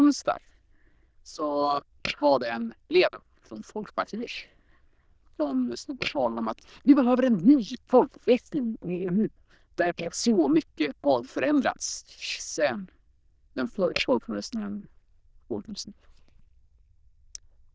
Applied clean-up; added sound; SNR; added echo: neural diffusion model UNIVERSE++.